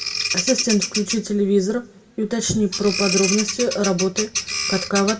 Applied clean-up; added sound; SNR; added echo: none; Bird vocalization, bird call, bird song; 5 dB; reverberation time 0.4 s.